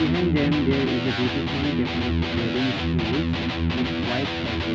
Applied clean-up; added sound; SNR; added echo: none; Electric guitar; -2 dB; none.